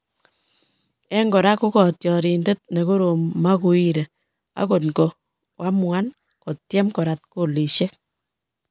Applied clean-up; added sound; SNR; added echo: none; none; none; none.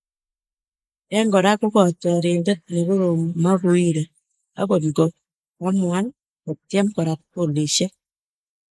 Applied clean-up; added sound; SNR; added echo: neural mask model Resemble Enhance denoiser.